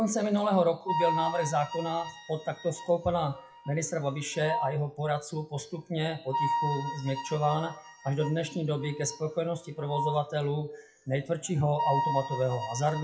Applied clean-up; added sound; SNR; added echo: classical method WPE with log-MMSE.